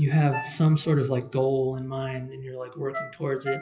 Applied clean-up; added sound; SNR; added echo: classical method WPE with log-MMSE.